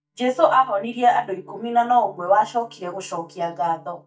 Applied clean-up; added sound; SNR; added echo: neural mask model DeepFilterNet 3.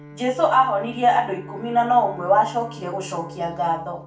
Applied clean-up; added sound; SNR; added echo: none; Bowed string instrument; 17 dB; reverberation time 0.4 s.